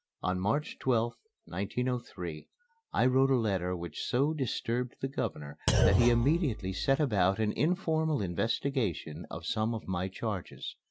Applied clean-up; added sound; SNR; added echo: none; Thump, thud; 0 dB; none.